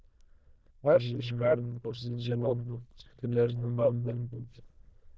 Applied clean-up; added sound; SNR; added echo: neural diffusion model UNIVERSE++.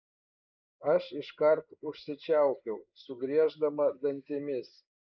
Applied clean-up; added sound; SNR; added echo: neural mask model Resemble Enhance denoiser.